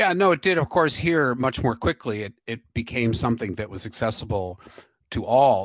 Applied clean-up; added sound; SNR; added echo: none; none; none; none.